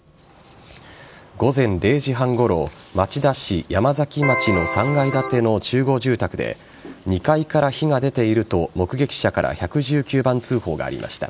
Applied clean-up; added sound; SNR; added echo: none; Electric guitar; 4 dB; none.